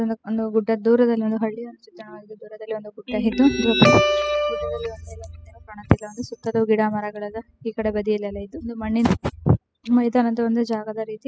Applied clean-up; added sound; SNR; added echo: classical method spectral subtraction.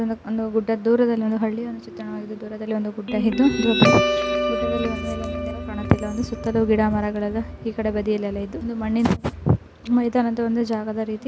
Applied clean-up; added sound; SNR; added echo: none; Guitar; 6 dB; none.